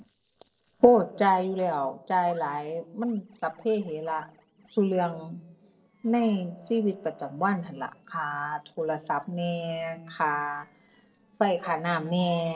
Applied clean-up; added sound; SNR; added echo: neural separator model SepFormer DNS4.